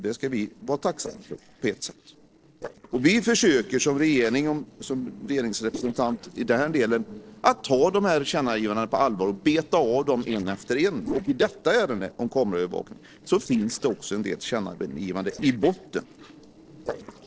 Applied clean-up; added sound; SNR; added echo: neural separator model SepFormer DNS4.